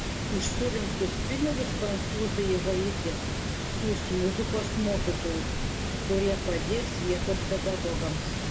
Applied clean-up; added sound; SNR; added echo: none; Water; -1 dB; reverberation time 1.1 s.